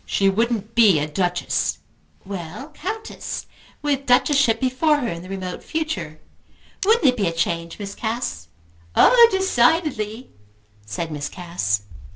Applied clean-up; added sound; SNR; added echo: none; Cutlery, silverware; 17 dB; none.